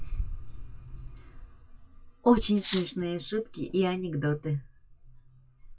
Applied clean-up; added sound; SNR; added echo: classical method WPE with log-MMSE.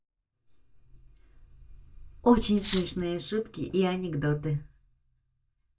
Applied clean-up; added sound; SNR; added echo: neural mask model DeepFilterNet 3.